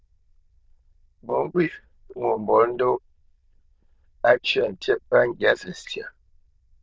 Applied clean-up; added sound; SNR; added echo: neural diffusion model UNIVERSE++.